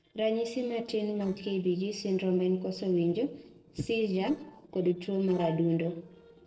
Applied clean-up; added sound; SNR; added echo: neural separator model SepFormer DNS4.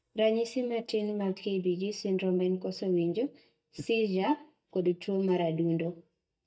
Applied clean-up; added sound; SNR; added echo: neural mask model DeepFilterNet 3.